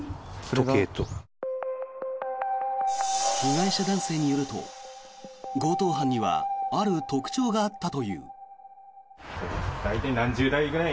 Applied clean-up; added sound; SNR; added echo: none; none; none; none.